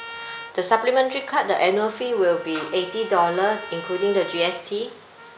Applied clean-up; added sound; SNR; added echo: none; Trumpet; 16 dB; none.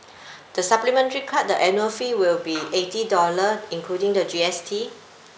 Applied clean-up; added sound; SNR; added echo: none; none; none; none.